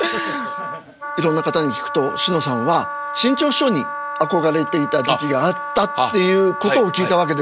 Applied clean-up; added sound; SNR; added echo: none; Wind instrument, woodwind instrument; 7 dB; none.